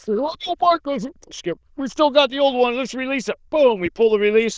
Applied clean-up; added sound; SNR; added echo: neural diffusion model UNIVERSE++.